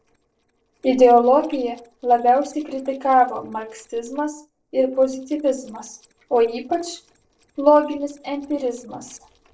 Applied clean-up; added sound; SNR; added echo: neural separator model SepFormer DNS4.